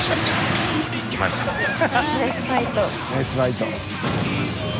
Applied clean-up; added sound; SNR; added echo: none; none; none; none.